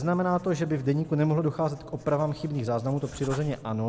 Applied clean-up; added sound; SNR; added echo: none; Writing; 20 dB; none.